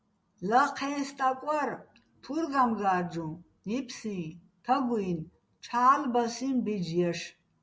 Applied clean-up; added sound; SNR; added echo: none; none; none; none.